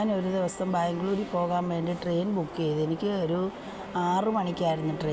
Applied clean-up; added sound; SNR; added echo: none; Bowed string instrument; 18 dB; none.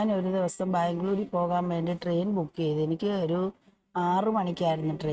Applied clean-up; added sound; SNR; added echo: neural mask model RNNoise.